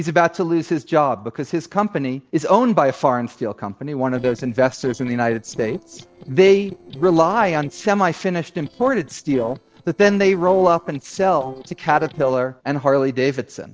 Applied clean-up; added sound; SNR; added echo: neural separator model SepFormer DNS4.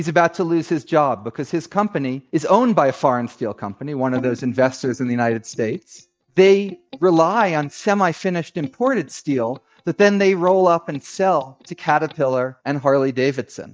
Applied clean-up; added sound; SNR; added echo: neural mask model DeepFilterNet 3.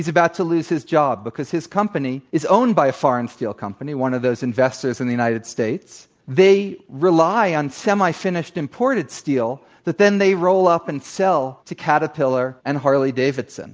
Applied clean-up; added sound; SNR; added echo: none; none; none; none.